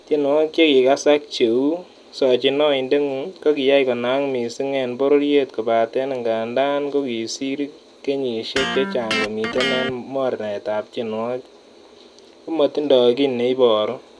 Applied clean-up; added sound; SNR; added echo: none; Electric guitar; 7 dB; none.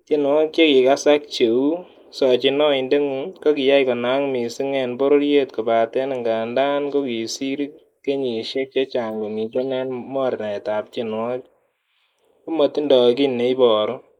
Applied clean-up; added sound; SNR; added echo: neural mask model Resemble Enhance denoiser.